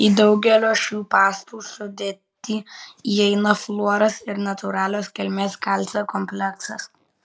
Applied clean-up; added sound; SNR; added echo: none; none; none; none.